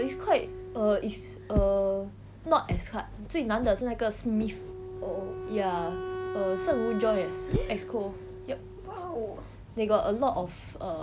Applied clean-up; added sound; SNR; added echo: none; Wind instrument, woodwind instrument; 10 dB; none.